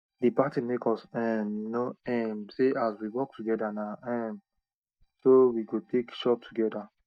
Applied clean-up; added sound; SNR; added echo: neural mask model DeepFilterNet 3.